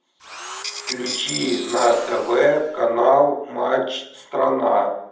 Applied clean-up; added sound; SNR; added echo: none; Tools; 12 dB; reverberation time 0.8 s.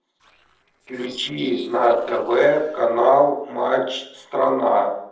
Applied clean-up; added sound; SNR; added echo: neural separator model SepFormer DNS4.